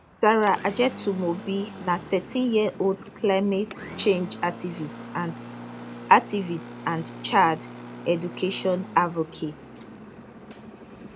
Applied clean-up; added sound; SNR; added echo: none; Engine; 14 dB; none.